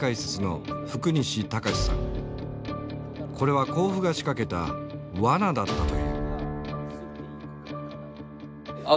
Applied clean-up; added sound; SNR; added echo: none; none; none; none.